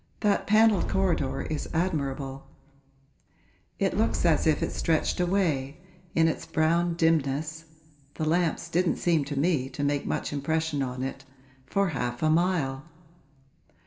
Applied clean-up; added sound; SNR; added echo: none; Boom; 4 dB; reverberation time 1.5 s.